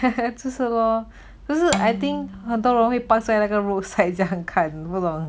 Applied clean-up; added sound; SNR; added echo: none; Bowed string instrument; 12 dB; none.